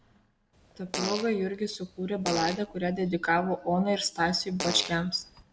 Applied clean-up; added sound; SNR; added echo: none; Fart; 9 dB; none.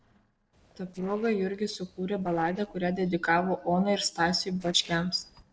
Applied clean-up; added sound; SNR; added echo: neural separator model SepFormer DNS4.